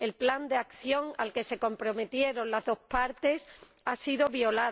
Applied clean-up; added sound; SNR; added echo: none; none; none; none.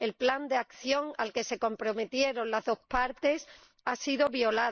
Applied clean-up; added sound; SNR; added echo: neural mask model Resemble Enhance denoiser.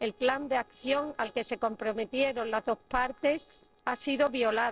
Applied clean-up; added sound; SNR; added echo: neural separator model SepFormer DNS4.